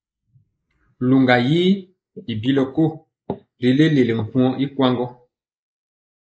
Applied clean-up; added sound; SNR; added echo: neural mask model Resemble Enhance denoiser.